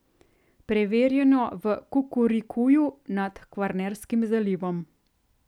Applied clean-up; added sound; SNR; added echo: none; none; none; none.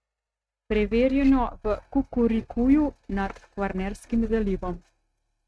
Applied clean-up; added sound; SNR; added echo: neural mask model RNNoise.